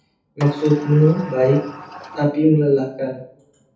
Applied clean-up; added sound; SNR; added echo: none; Sliding door; 17 dB; reverberation time 0.5 s.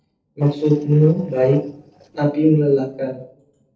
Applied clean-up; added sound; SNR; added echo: neural separator model SepFormer DNS4.